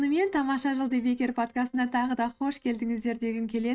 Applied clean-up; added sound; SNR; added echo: neural mask model RNNoise.